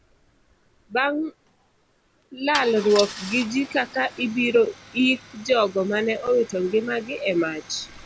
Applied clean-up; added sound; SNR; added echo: none; Idling / Engine starting / Car; 16 dB; none.